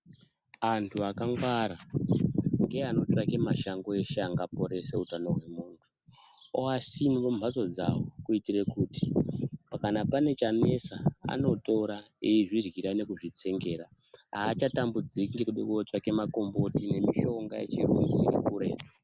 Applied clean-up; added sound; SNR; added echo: none; none; none; none.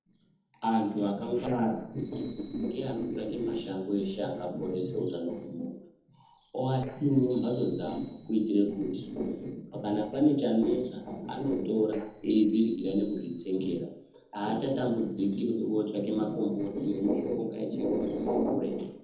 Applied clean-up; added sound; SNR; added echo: neural separator model SepFormer DNS4.